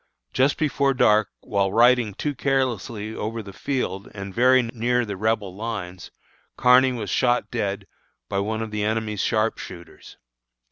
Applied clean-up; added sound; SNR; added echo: none; none; none; none.